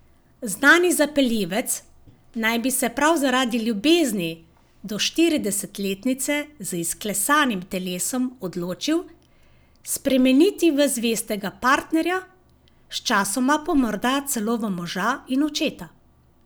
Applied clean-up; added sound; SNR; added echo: none; none; none; none.